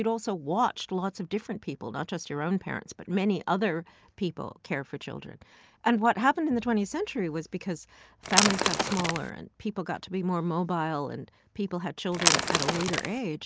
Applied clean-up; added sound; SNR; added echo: none; Crackle / Crushing / Wood; -3 dB; none.